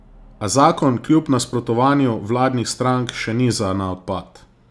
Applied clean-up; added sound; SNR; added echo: none; none; none; none.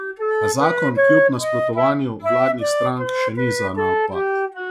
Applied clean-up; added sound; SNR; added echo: classical method log-MMSE.